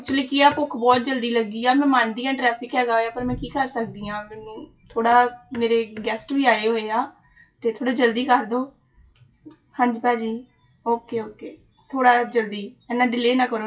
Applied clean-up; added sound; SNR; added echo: classical method WPE with log-MMSE.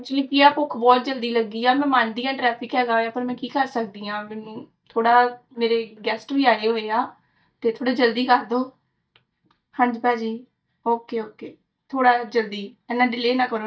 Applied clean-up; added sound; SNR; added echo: neural mask model DeepFilterNet 3.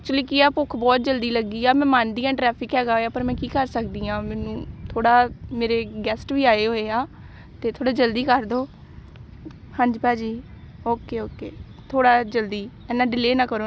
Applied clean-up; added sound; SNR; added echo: none; none; none; none.